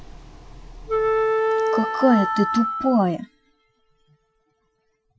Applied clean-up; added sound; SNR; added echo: classical method Wiener filter.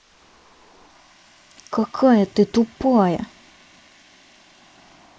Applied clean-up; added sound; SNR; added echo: neural mask model Resemble Enhance denoiser.